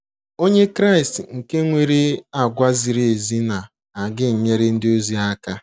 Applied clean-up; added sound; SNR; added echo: none; none; none; none.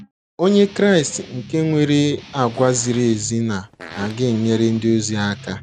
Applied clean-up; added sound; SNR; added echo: none; Guitar + Fart; 19 dB; none.